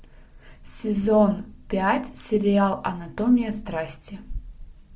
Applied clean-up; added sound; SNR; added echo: none; none; none; none.